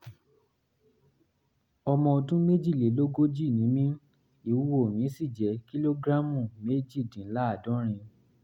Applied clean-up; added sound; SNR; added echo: none; none; none; none.